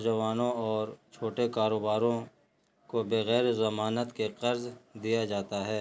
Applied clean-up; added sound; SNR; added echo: none; none; none; none.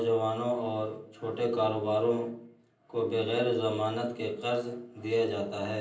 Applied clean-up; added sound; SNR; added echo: none; none; none; reverberation time 0.6 s.